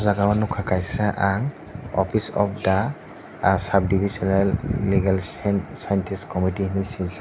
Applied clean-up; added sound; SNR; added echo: none; none; none; none.